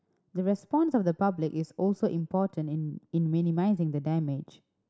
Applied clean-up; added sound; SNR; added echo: none; none; none; none.